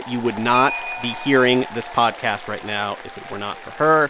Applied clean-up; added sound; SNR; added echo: none; Applause + Ringtone / Bell; 12 dB; none.